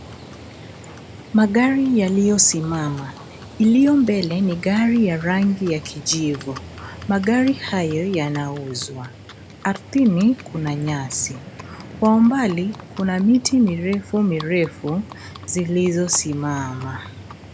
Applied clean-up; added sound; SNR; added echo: none; Livestock, farm animals, working animals; 17 dB; none.